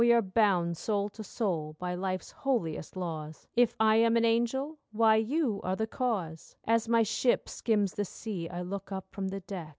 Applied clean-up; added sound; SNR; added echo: none; none; none; none.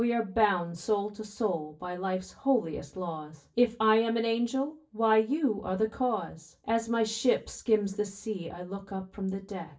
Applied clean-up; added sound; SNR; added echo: none; none; none; reverberation time 0.2 s.